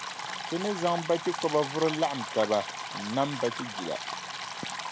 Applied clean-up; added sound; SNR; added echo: none; Stream; 6 dB; none.